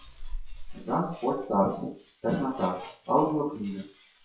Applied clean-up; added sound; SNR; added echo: classical method WPE with log-MMSE.